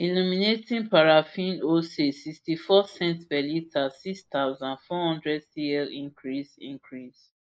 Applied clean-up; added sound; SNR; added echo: neural mask model Resemble Enhance denoiser.